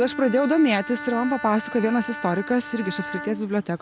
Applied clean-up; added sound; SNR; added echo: none; Bowed string instrument; 12 dB; none.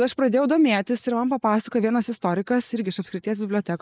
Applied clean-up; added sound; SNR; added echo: neural mask model Resemble Enhance denoiser.